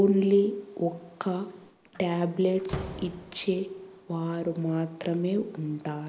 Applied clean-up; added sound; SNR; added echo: none; Slam; 18 dB; none.